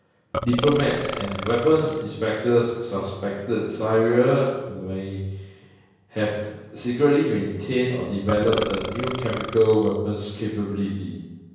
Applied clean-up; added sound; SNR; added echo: none; Burping, eructation; 8 dB; reverberation time 1.0 s.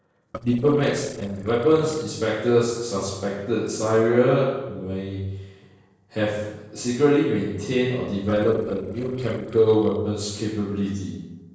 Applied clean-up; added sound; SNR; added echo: neural separator model SepFormer DNS4.